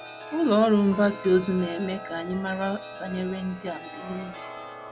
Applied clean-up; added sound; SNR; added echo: none; Chime; 13 dB; none.